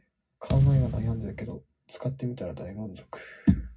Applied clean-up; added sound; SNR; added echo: none; Thump, thud; 4 dB; reverberation time 0.4 s.